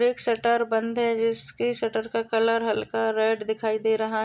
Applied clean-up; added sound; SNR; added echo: none; none; none; none.